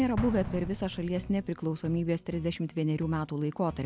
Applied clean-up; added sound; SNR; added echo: none; Explosion; 12 dB; none.